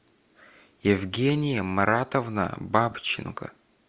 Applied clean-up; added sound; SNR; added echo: none; none; none; none.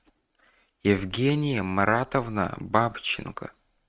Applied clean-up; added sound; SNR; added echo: neural mask model RNNoise.